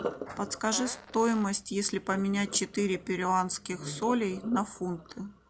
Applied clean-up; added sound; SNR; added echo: none; Sink (filling or washing) + Fart; 13 dB; none.